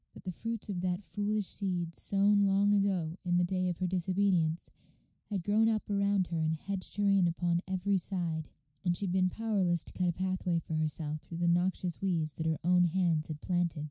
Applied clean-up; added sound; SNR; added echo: none; none; none; none.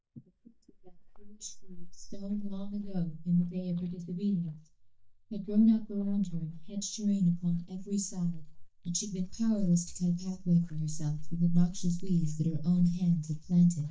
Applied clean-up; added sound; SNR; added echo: neural mask model DeepFilterNet 3.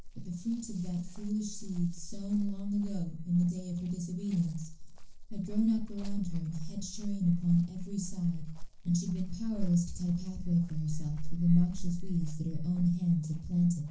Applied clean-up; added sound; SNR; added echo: neural separator model SepFormer DNS4.